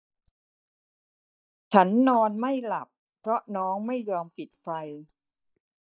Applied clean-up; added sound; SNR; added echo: neural mask model DeepFilterNet 3.